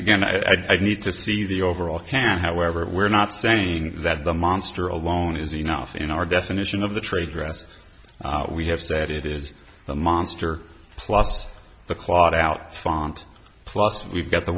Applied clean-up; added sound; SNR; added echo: none; none; none; none.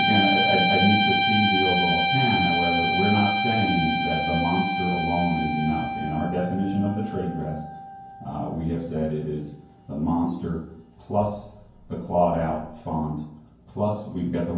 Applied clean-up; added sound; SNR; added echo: none; Guitar; 0 dB; reverberation time 0.9 s.